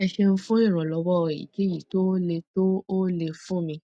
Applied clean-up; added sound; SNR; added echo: none; none; none; none.